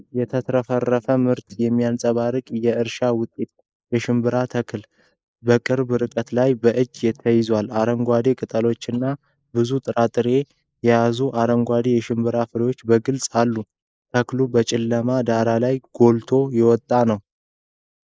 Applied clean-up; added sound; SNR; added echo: neural mask model Resemble Enhance denoiser.